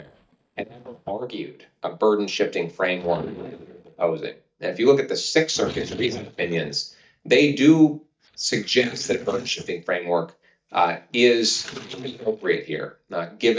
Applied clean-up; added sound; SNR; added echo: neural mask model DeepFilterNet 3.